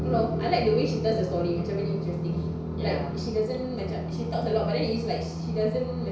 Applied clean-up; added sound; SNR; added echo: none; none; none; reverberation time 0.6 s.